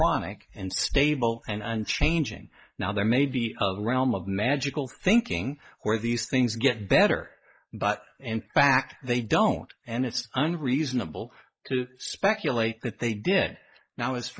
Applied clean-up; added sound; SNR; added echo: neural mask model Resemble Enhance denoiser.